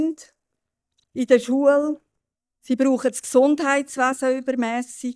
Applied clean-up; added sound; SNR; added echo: neural mask model DeepFilterNet 3.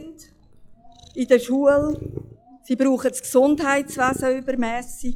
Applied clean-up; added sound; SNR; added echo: classical method log-MMSE.